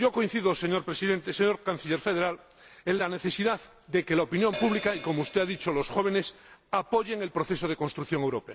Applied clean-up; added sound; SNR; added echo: none; Hi-hat; 10 dB; none.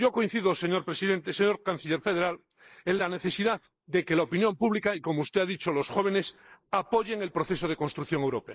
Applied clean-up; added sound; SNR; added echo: neural mask model Resemble Enhance denoiser.